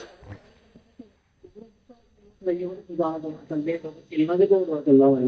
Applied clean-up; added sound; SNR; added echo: neural mask model DeepFilterNet 3.